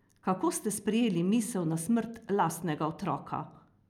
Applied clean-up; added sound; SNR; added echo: none; none; none; none.